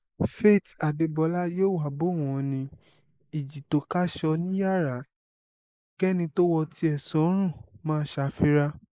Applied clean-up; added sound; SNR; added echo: neural mask model Resemble Enhance denoiser.